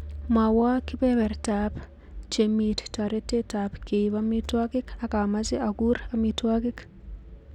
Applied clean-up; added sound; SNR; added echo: none; none; none; none.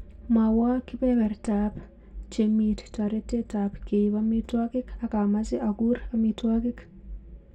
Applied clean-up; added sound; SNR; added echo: none; none; none; reverberation time 0.2 s.